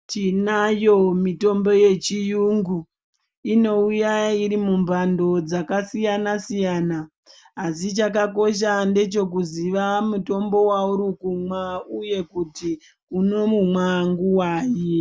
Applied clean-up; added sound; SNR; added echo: none; none; none; none.